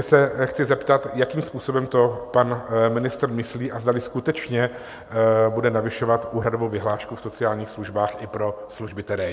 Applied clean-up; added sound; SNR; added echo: none; none; none; none.